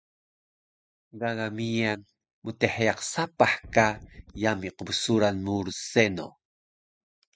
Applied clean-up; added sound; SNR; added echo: classical method spectral subtraction.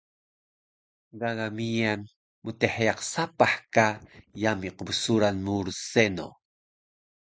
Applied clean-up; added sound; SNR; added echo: neural mask model Resemble Enhance denoiser.